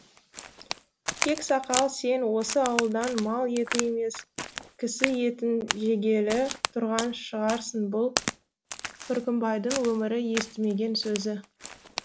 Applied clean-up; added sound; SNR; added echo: none; Crack; 8 dB; none.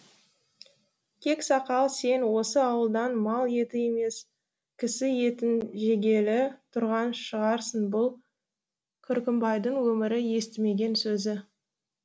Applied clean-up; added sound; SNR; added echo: none; none; none; none.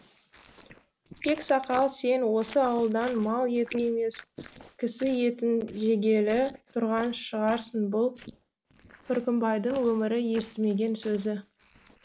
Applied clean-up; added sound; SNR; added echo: neural mask model Resemble Enhance denoiser.